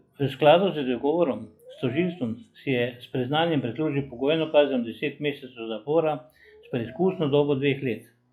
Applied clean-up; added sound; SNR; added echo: classical method log-MMSE.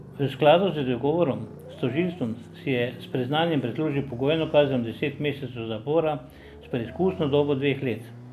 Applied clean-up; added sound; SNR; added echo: none; Brass instrument + Motorcycle; 18 dB; none.